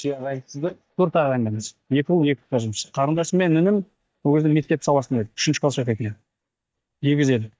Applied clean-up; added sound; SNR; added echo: neural mask model DeepFilterNet 3.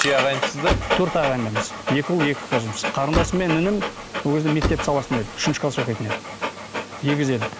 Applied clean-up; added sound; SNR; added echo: none; Dog + Slam; 3 dB; none.